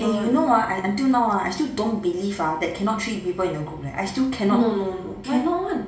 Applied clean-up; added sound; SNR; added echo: none; none; none; reverberation time 0.5 s.